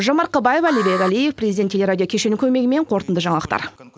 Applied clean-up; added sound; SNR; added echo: none; Alarm; 11 dB; none.